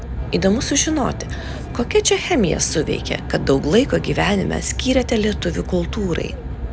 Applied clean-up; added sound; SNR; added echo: none; Aircraft; 8 dB; none.